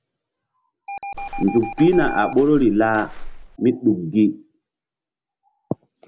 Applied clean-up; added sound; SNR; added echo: none; Alarm + Walk, footsteps; 9 dB; none.